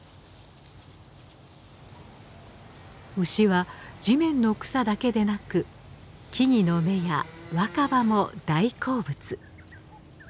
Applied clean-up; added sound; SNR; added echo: none; none; none; none.